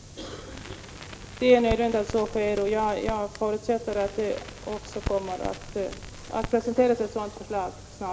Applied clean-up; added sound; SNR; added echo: none; Crackle; 12 dB; none.